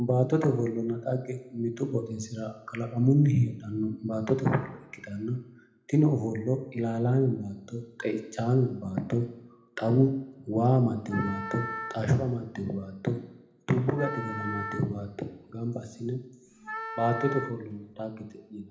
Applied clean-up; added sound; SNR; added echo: none; Wind instrument, woodwind instrument; 10 dB; reverberation time 0.8 s.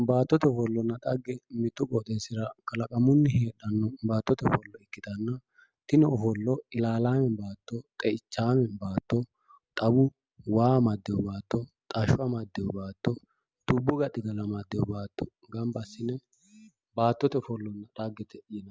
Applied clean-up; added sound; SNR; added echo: none; none; none; none.